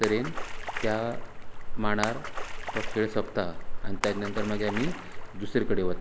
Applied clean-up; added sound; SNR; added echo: none; Splash, splatter; -1 dB; none.